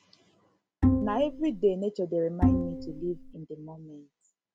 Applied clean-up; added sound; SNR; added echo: none; Bowed string instrument; -5 dB; none.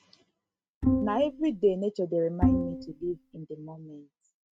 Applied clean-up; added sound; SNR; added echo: neural mask model RNNoise.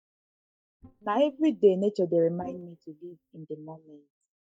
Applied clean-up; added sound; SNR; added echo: neural mask model DeepFilterNet 3.